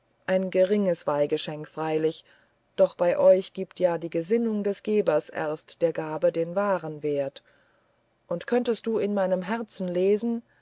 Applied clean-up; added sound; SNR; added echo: none; none; none; none.